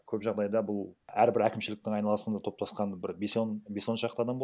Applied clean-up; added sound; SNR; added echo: none; none; none; none.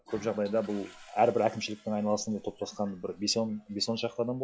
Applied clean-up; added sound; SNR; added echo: classical method log-MMSE.